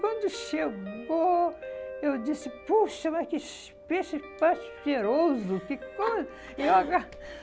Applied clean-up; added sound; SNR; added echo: none; Guitar; 14 dB; none.